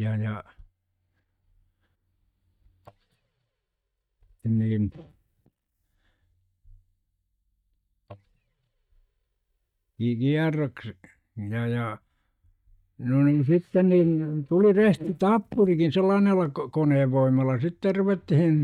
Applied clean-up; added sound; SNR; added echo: neural mask model DeepFilterNet 3.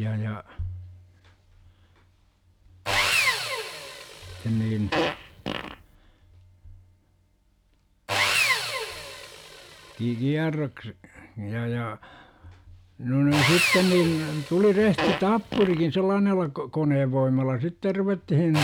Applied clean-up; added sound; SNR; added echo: none; Fart + Sawing; 5 dB; none.